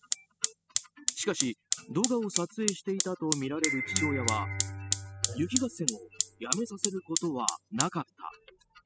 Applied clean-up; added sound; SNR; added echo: classical method spectral subtraction.